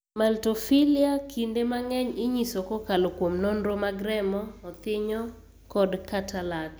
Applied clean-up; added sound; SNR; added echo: none; none; none; none.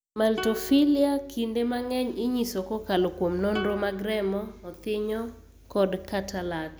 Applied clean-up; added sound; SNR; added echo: none; Plucked string instrument; 16 dB; none.